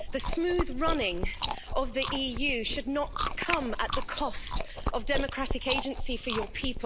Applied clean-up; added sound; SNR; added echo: none; Chewing, mastication; 0 dB; none.